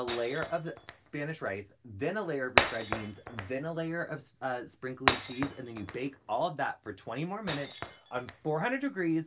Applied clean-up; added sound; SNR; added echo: none; Shatter; 3 dB; none.